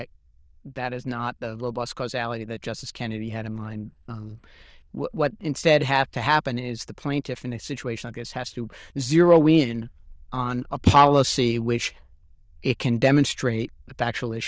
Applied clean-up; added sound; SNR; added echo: neural diffusion model UNIVERSE++.